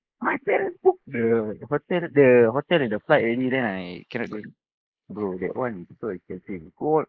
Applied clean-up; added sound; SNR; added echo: neural mask model Resemble Enhance denoiser.